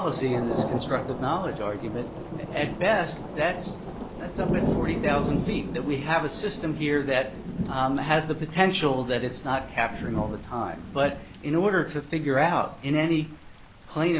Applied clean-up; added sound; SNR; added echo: none; Thunder / Rain; 6 dB; none.